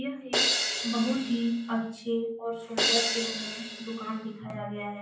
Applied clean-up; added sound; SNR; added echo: none; Crash cymbal; -1 dB; reverberation time 0.6 s.